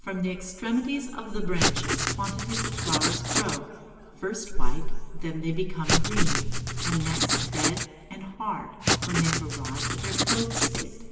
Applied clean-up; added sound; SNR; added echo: none; Writing; 0 dB; reverberation time 2.3 s.